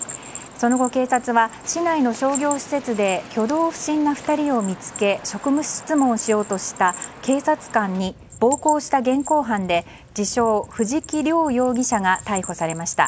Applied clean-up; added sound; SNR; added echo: none; Bell; 15 dB; none.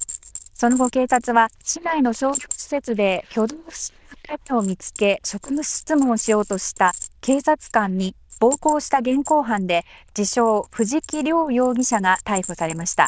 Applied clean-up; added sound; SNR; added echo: neural diffusion model UNIVERSE++.